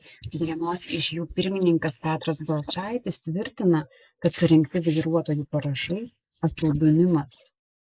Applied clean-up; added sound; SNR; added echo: neural mask model Resemble Enhance denoiser.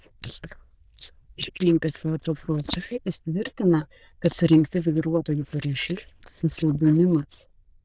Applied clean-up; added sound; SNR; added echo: neural diffusion model UNIVERSE++.